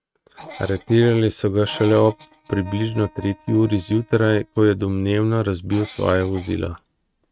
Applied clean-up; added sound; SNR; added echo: neural mask model RNNoise.